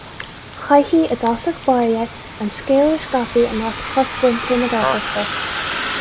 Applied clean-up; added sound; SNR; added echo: none; Bus; 8 dB; none.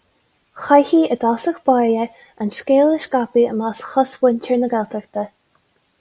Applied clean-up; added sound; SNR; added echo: none; none; none; none.